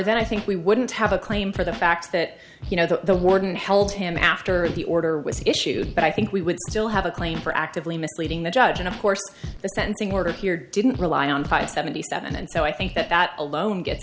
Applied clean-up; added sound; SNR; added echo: none; Scratching (performance technique); 13 dB; none.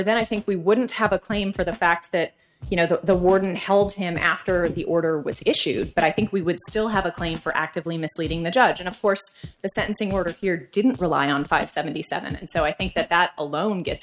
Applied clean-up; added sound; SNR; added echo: neural mask model RNNoise.